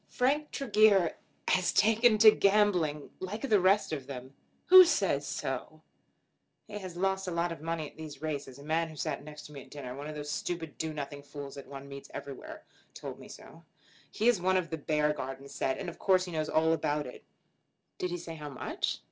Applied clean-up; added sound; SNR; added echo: none; none; none; none.